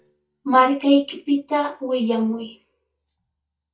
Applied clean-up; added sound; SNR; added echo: neural mask model DeepFilterNet 3.